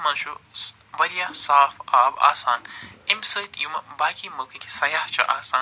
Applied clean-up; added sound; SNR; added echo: none; none; none; none.